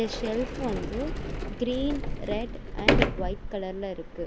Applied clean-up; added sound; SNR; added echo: none; Sliding door; -2 dB; none.